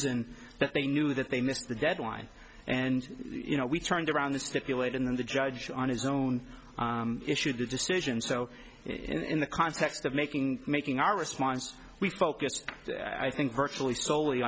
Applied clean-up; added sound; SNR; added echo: none; none; none; none.